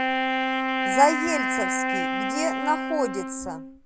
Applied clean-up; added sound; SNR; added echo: none; Wind instrument, woodwind instrument; -1 dB; none.